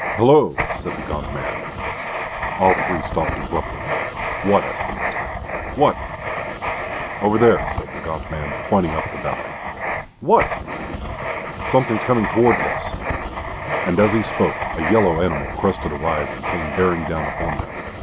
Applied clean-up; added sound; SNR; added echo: none; Writing; 4 dB; none.